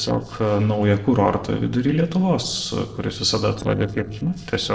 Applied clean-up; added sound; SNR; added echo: neural separator model SepFormer DNS4.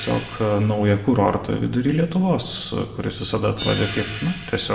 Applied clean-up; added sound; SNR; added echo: none; Hi-hat; 12 dB; reverberation time 0.8 s.